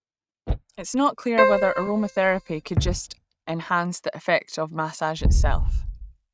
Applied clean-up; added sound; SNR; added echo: neural mask model RNNoise.